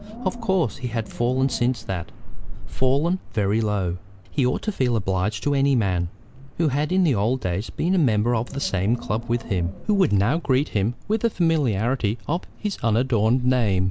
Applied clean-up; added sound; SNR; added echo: none; Wind; 7 dB; none.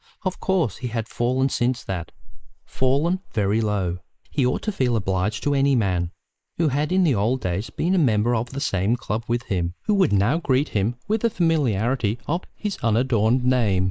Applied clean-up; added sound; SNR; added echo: neural mask model Resemble Enhance denoiser.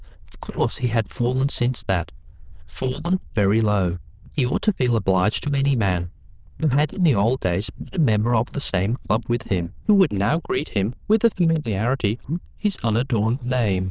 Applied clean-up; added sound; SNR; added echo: neural diffusion model UNIVERSE++.